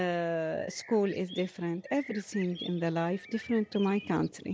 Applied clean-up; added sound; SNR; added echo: none; Bird; 17 dB; none.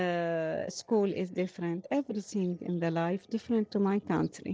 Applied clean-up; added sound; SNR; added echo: neural separator model SepFormer DNS4.